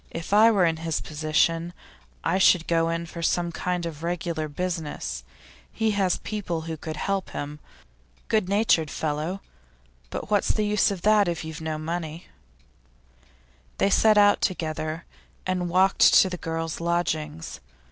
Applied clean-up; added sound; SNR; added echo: none; none; none; none.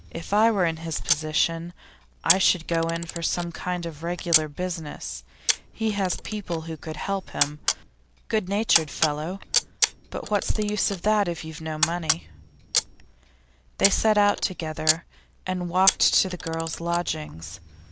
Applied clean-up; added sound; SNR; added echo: none; Camera; 5 dB; none.